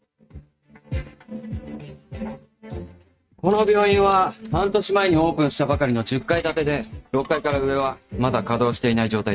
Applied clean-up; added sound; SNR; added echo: neural mask model RNNoise.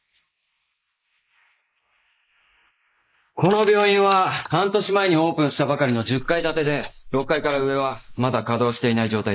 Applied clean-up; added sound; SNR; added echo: neural mask model Resemble Enhance denoiser.